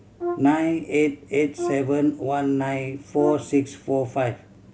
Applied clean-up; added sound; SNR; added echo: none; Brass instrument; 11 dB; none.